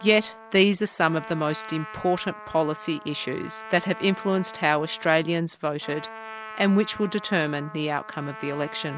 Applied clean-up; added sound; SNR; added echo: none; Trumpet; 15 dB; none.